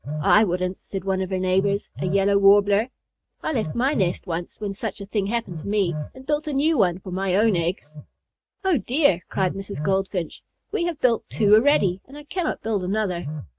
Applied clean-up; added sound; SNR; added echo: neural mask model RNNoise.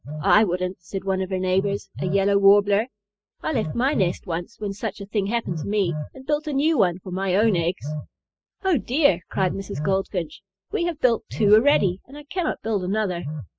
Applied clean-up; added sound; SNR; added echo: classical method spectral subtraction.